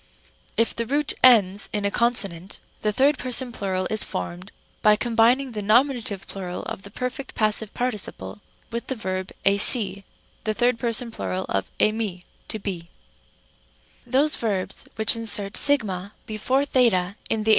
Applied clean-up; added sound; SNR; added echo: none; none; none; none.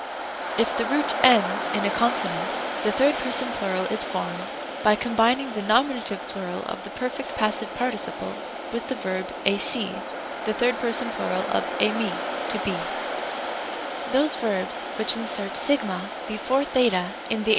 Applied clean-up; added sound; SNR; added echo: none; Waves, surf; 4 dB; none.